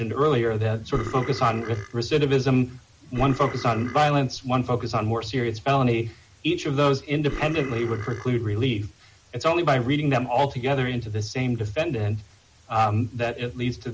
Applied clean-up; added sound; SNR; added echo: none; Burping, eructation; 13 dB; none.